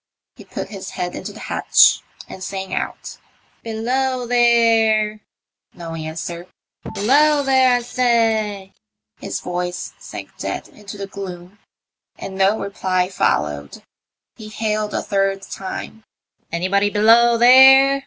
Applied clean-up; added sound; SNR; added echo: none; Shatter; 16 dB; none.